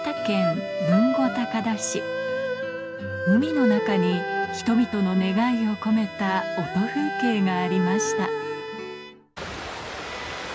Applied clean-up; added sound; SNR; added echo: none; Bowed string instrument; 19 dB; none.